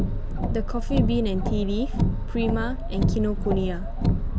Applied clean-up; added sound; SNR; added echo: none; Car; -4 dB; none.